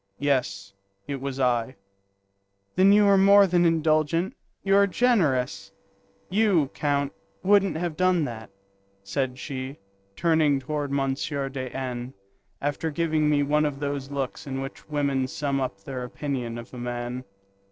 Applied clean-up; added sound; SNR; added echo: neural separator model SepFormer DNS4.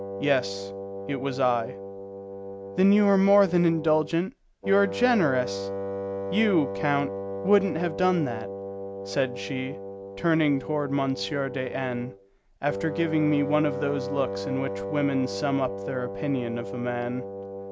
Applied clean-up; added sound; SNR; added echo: none; Wind instrument, woodwind instrument; 8 dB; none.